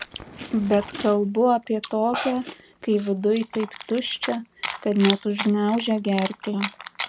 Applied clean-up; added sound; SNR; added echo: none; Fire + Chewing, mastication; 11 dB; none.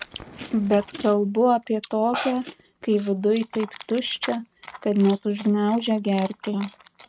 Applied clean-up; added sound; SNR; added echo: neural mask model RNNoise.